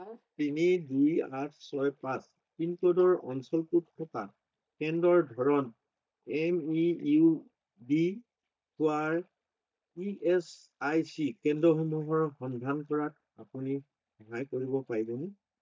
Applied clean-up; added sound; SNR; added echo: neural mask model DeepFilterNet 3.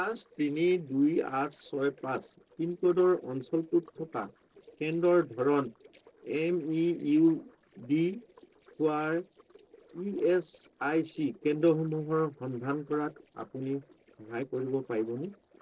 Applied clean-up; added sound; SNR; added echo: neural separator model SepFormer DNS4.